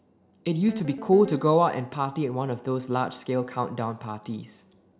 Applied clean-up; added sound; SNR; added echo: none; Guitar; 13 dB; none.